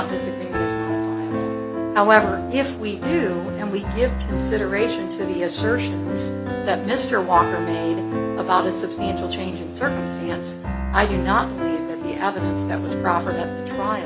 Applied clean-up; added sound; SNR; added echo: none; Piano; 1 dB; none.